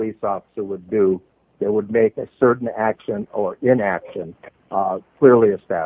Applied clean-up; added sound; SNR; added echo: none; none; none; none.